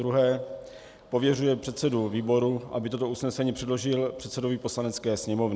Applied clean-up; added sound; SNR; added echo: none; none; none; none.